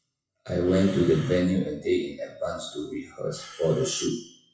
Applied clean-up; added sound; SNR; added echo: classical method WPE with log-MMSE.